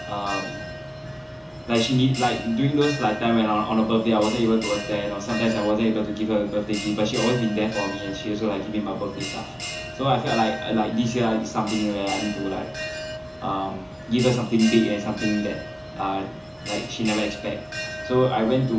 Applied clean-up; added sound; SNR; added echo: none; Bell; 10 dB; reverberation time 0.7 s.